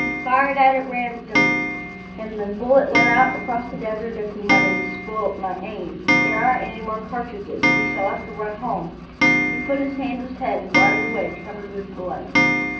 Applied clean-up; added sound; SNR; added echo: none; Clock; 0 dB; reverberation time 0.6 s.